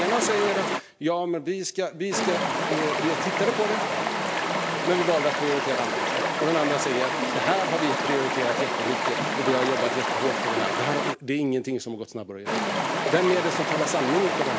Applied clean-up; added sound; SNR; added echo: none; Stream; 0 dB; none.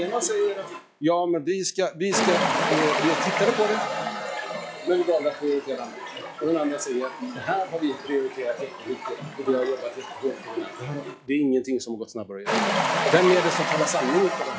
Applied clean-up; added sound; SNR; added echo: classical method log-MMSE.